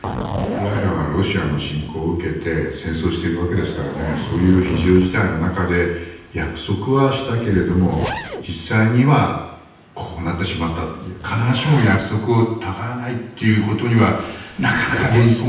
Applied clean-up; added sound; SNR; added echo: none; Zipper (clothing); 12 dB; reverberation time 0.9 s.